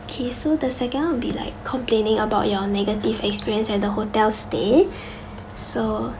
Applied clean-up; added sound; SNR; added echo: none; none; none; none.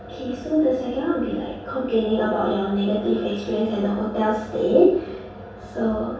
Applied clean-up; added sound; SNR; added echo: none; none; none; reverberation time 0.7 s.